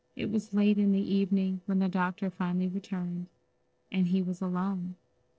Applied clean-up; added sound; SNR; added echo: neural separator model SepFormer DNS4.